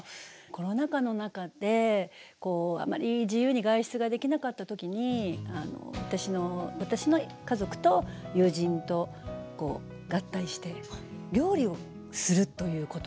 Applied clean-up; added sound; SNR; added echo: none; none; none; none.